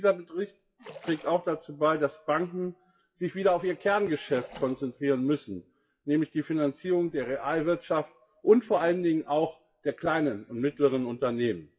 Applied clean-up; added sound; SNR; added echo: classical method WPE with log-MMSE.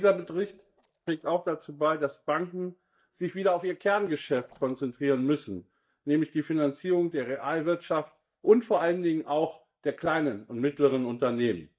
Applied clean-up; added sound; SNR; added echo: neural mask model DeepFilterNet 3.